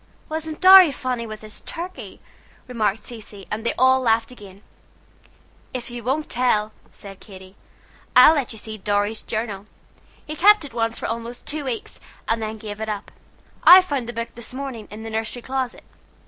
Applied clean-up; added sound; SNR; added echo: none; none; none; none.